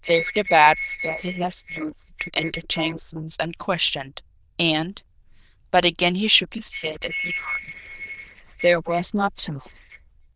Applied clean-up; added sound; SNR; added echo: neural diffusion model UNIVERSE++.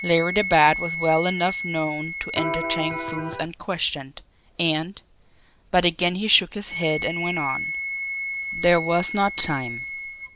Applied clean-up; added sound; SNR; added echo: none; Electric guitar + Wind instrument, woodwind instrument; 6 dB; none.